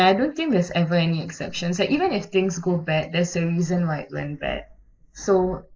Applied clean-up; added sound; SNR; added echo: neural mask model Resemble Enhance denoiser.